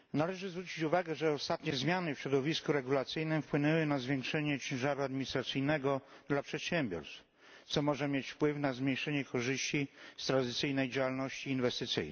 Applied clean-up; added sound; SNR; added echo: none; none; none; none.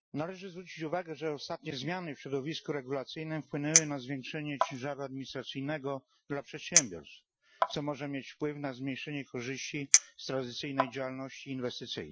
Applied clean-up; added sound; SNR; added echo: classical method Wiener filter.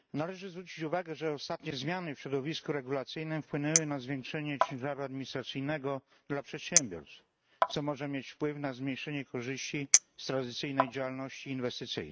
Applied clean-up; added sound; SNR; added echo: neural mask model RNNoise.